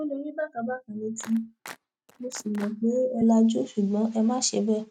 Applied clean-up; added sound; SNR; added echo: neural mask model RNNoise.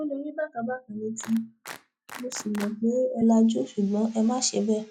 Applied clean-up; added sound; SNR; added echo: classical method log-MMSE.